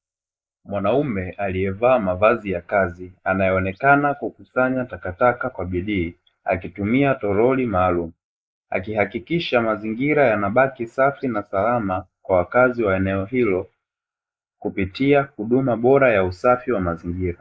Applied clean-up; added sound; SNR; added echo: neural mask model Resemble Enhance denoiser.